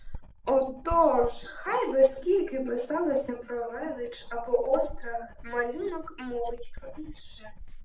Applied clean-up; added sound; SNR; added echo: none; Writing; 11 dB; none.